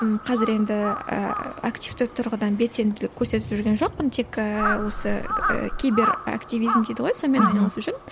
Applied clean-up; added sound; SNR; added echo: none; Crow + Water / Splash, splatter; 6 dB; none.